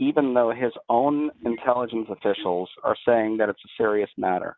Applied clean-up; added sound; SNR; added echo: none; none; none; none.